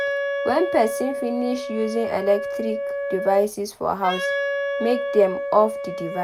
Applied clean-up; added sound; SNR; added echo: none; Wind instrument, woodwind instrument; 4 dB; none.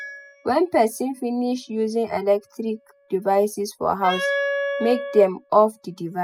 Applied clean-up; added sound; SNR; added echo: classical method spectral subtraction.